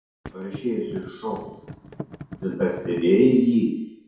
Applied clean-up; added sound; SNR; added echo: none; Thump, thud; 16 dB; reverberation time 0.9 s.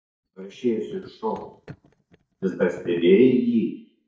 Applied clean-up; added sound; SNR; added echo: neural mask model DeepFilterNet 3.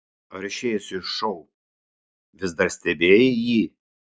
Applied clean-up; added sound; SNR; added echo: none; none; none; none.